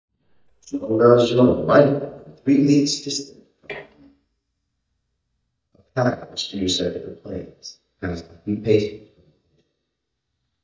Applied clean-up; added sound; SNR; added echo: neural mask model DeepFilterNet 3.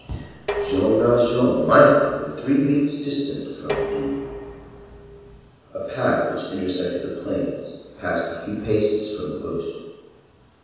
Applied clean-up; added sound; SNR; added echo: none; Dishes, pots, and pans; 10 dB; reverberation time 1.2 s.